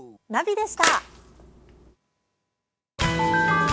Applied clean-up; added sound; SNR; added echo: none; Splash, splatter; 4 dB; none.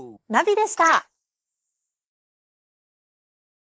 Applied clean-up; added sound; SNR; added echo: neural mask model Resemble Enhance denoiser.